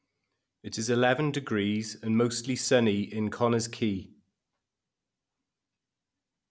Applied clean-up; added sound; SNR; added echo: none; none; none; none.